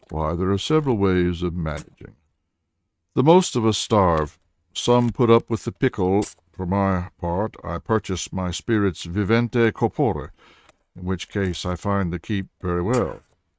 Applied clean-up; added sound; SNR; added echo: neural mask model RNNoise.